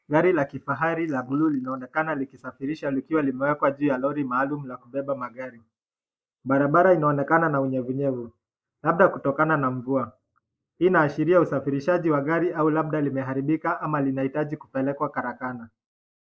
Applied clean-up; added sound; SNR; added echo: neural mask model Resemble Enhance denoiser.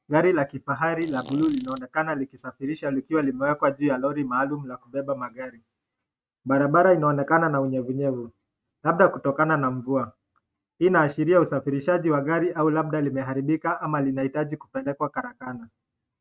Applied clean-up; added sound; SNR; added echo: neural mask model RNNoise.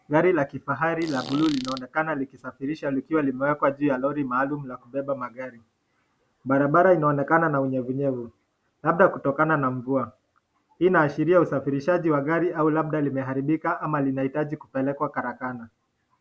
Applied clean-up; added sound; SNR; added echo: none; Fart; 15 dB; none.